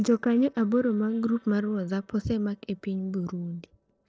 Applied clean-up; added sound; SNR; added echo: neural separator model SepFormer DNS4.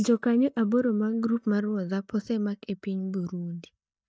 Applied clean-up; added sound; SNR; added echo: neural mask model DeepFilterNet 3.